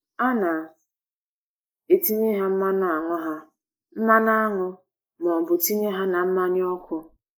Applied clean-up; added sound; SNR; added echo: neural mask model Resemble Enhance denoiser.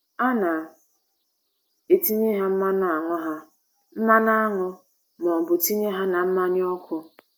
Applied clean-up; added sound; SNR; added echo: none; none; none; none.